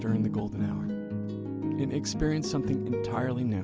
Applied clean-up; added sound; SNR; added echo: none; none; none; none.